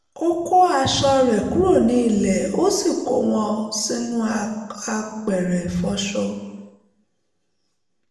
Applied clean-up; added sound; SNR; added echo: none; none; none; reverberation time 1.0 s.